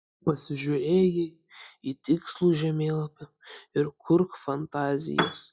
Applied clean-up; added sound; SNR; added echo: classical method log-MMSE.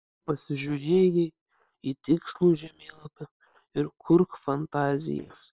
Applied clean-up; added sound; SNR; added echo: neural separator model SepFormer WHAM!.